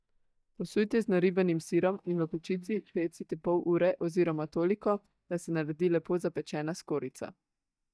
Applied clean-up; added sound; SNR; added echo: neural mask model DeepFilterNet 3.